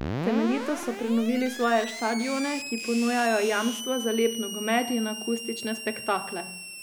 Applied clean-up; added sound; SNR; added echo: none; Screech; 8 dB; none.